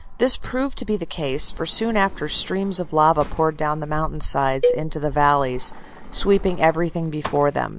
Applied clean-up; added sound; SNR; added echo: none; Sliding door + Cowbell; 8 dB; none.